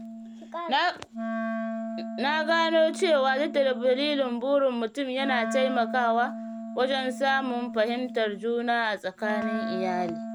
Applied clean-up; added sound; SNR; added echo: none; Wind instrument, woodwind instrument; 8 dB; none.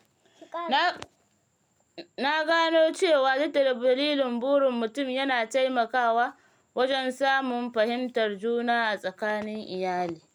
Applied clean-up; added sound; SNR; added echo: none; none; none; none.